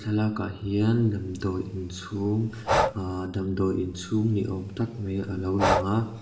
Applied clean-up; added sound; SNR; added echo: none; Breathing; 5 dB; reverberation time 1.4 s.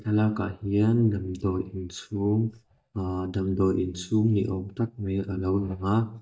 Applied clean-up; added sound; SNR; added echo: neural mask model DeepFilterNet 3.